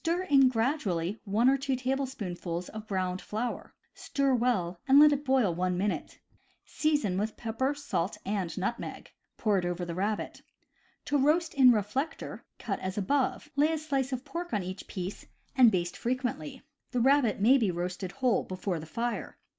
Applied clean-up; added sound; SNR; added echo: none; none; none; none.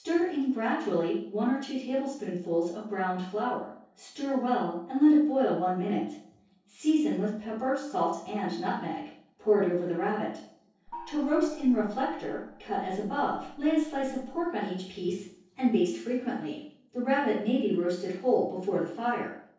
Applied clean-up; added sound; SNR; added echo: neural separator model SepFormer DNS4.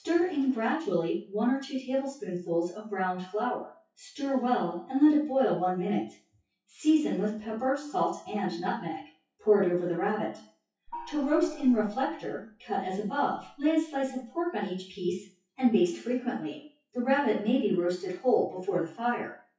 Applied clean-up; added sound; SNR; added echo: classical method WPE with log-MMSE.